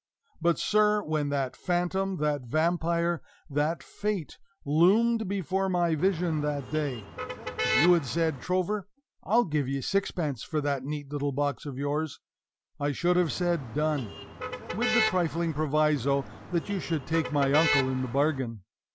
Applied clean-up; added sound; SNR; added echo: none; Motor vehicle (road); 6 dB; none.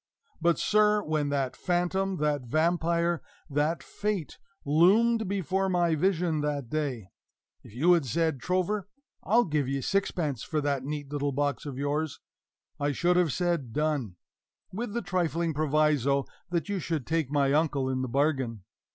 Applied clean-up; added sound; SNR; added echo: none; none; none; none.